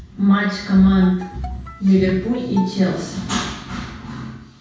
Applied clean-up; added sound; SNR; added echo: none; Bowed string instrument; 19 dB; reverberation time 0.6 s.